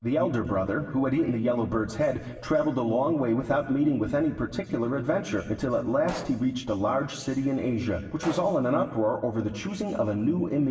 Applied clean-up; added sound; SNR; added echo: none; Explosion; 16 dB; reverberation time 1.2 s.